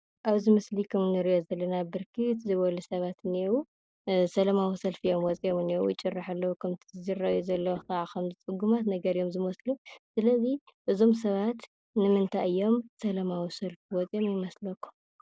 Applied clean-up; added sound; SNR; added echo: neural mask model DeepFilterNet 3.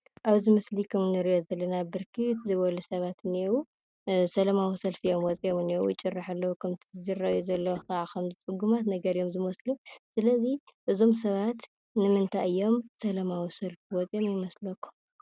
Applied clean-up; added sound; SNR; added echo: neural mask model RNNoise.